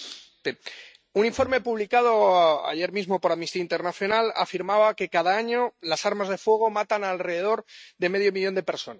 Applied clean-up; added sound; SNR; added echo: neural mask model RNNoise.